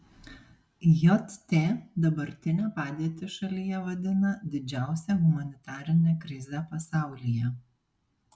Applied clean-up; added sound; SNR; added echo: none; none; none; none.